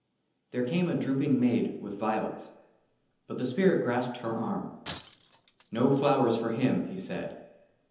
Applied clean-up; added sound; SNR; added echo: none; Shatter; 19 dB; reverberation time 0.9 s.